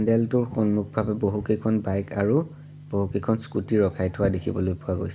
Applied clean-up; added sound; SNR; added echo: none; none; none; none.